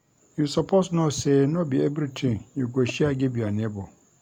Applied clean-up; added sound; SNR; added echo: none; Buzz; 19 dB; none.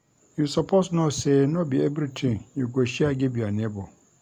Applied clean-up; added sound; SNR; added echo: none; none; none; none.